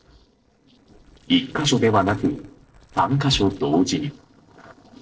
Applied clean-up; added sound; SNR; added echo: neural separator model SepFormer DNS4.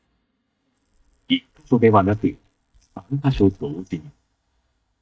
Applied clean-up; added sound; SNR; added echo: neural mask model DeepFilterNet 3.